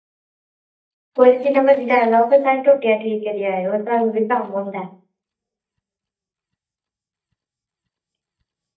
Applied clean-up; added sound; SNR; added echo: neural mask model DeepFilterNet 3.